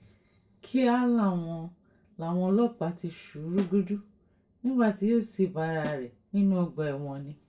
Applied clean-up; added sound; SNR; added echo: none; Snare drum; 17 dB; reverberation time 0.2 s.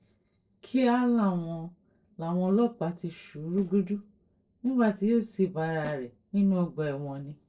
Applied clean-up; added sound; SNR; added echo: neural separator model SepFormer DNS4.